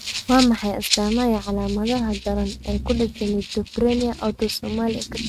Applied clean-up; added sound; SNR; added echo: neural mask model RNNoise.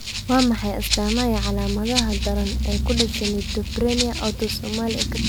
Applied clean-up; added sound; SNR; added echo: none; Rattle (instrument); 7 dB; none.